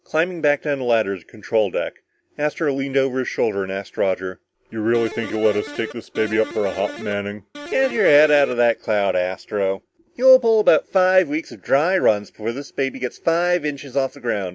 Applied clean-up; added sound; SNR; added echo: none; Electric guitar; 12 dB; none.